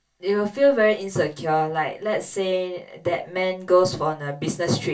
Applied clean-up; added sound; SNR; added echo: none; none; none; reverberation time 0.2 s.